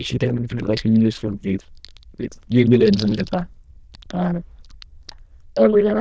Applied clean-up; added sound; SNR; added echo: neural diffusion model UNIVERSE++.